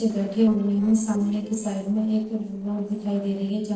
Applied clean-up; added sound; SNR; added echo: neural separator model SepFormer DNS4.